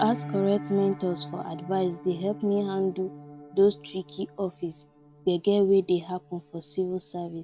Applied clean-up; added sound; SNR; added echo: none; Piano; 15 dB; none.